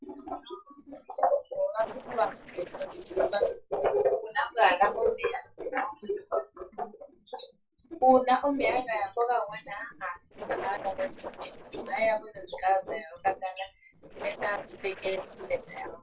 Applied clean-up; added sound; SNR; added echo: neural separator model SepFormer DNS4.